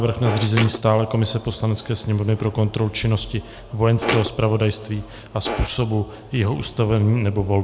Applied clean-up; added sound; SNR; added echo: none; Fart + Thump, thud; 5 dB; none.